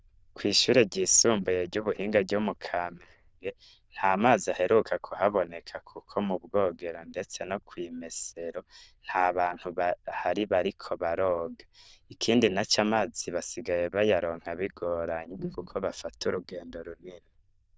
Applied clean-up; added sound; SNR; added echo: neural diffusion model UNIVERSE++.